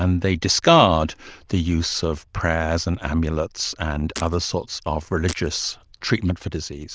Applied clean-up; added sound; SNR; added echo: neural diffusion model UNIVERSE++.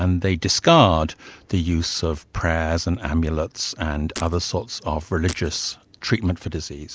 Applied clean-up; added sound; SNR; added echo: none; Shatter; 17 dB; none.